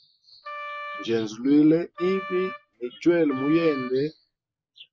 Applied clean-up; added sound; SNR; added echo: none; Wind instrument, woodwind instrument; 13 dB; none.